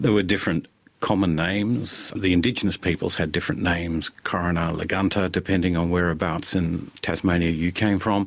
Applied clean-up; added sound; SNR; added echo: none; none; none; none.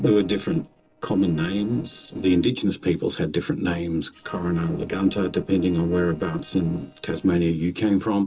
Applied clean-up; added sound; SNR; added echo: neural separator model SepFormer DNS4.